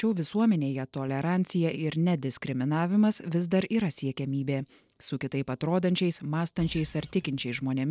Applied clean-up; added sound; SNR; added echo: neural separator model SepFormer DNS4.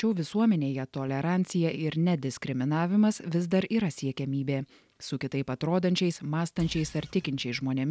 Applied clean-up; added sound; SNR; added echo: none; Engine; 19 dB; none.